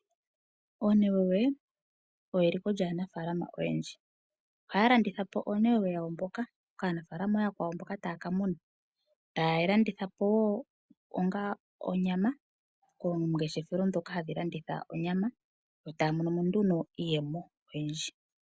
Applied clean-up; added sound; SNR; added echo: none; none; none; none.